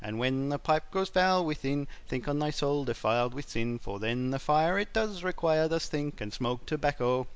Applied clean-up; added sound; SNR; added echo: none; none; none; none.